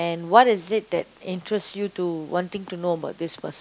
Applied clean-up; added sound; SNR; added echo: none; none; none; none.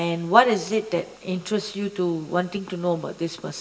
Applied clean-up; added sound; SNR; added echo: none; none; none; reverberation time 2.0 s.